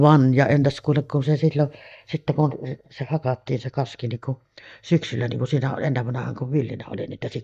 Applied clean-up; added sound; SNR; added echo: neural mask model DeepFilterNet 3.